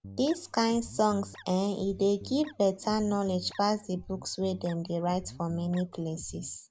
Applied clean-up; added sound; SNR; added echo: none; Guitar; 17 dB; none.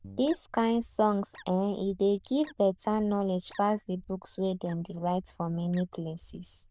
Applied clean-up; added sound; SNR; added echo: neural diffusion model UNIVERSE++.